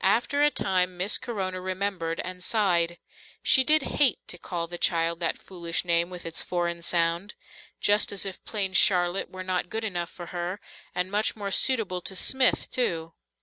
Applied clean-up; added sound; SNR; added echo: none; none; none; none.